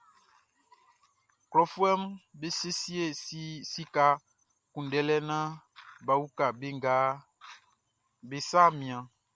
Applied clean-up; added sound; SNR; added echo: none; none; none; none.